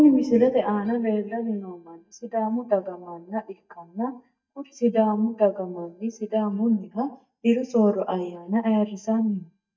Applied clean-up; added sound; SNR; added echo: neural mask model DeepFilterNet 3.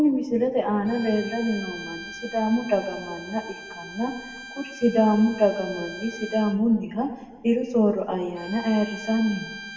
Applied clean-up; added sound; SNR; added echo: none; Bowed string instrument; 16 dB; reverberation time 1.2 s.